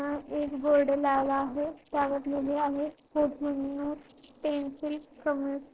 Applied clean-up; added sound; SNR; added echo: neural separator model SepFormer DNS4.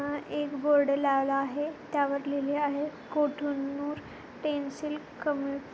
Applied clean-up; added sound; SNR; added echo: none; none; none; none.